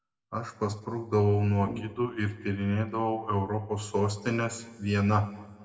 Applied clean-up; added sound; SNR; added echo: none; Brass instrument; 13 dB; reverberation time 1.2 s.